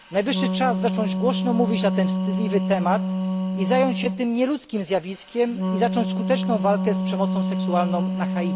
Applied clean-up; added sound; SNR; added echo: none; Wind instrument, woodwind instrument; 1 dB; none.